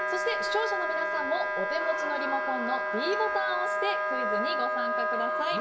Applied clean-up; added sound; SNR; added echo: none; Wind instrument, woodwind instrument; -3 dB; reverberation time 0.7 s.